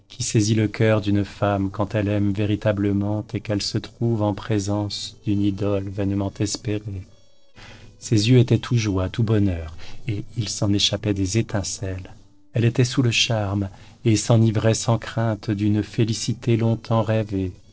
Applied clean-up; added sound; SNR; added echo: neural separator model SepFormer DNS4.